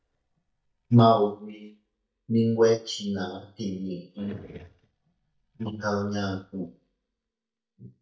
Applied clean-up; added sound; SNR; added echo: neural mask model DeepFilterNet 3.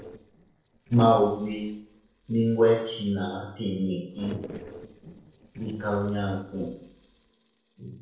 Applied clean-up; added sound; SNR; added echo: neural separator model SepFormer DNS4.